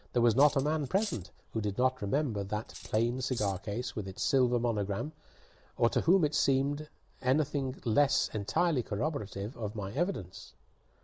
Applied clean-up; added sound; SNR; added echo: neural mask model Resemble Enhance denoiser.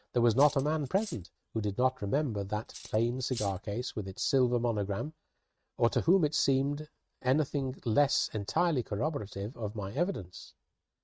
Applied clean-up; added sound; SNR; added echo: neural mask model RNNoise.